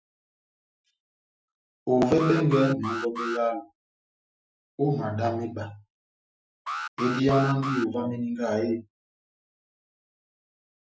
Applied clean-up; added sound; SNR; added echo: classical method Wiener filter.